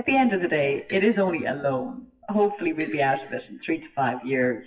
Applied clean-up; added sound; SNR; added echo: classical method WPE with log-MMSE.